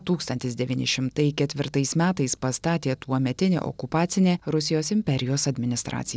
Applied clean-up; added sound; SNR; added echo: none; none; none; none.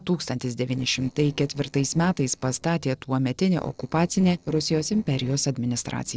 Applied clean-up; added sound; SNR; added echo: neural separator model SepFormer DNS4.